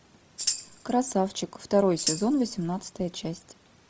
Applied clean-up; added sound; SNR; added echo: none; Tambourine; 7 dB; none.